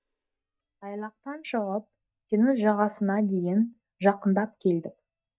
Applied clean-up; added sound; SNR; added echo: neural mask model DeepFilterNet 3.